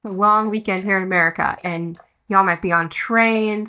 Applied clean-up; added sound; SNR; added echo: neural mask model DeepFilterNet 3.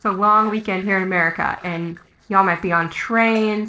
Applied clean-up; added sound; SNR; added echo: neural separator model SepFormer DNS4.